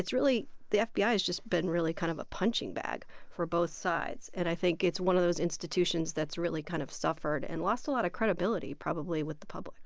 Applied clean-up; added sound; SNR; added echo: none; none; none; none.